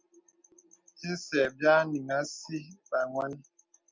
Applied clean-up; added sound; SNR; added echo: none; none; none; none.